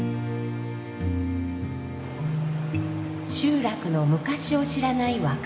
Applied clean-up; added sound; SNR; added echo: none; Keyboard (musical); 10 dB; reverberation time 3.0 s.